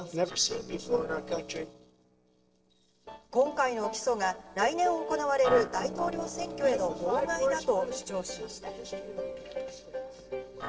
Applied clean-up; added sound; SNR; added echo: neural separator model SepFormer DNS4.